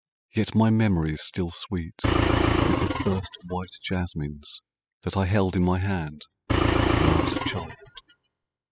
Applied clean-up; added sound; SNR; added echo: classical method spectral subtraction.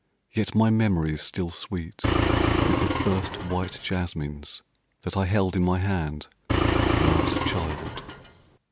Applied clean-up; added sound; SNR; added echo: none; Engine; -3 dB; none.